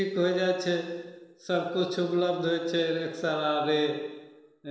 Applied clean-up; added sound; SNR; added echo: none; none; none; reverberation time 1.1 s.